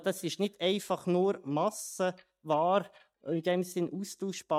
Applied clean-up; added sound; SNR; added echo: neural mask model DeepFilterNet 3.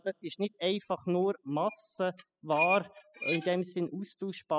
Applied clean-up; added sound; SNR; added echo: classical method spectral subtraction.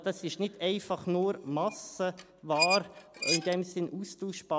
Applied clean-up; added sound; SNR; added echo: none; Squeak; 4 dB; none.